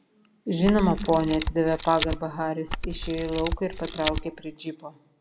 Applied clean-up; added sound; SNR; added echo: none; Camera; 6 dB; none.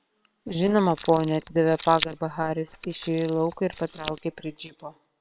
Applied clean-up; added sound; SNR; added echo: neural separator model SepFormer WHAM!.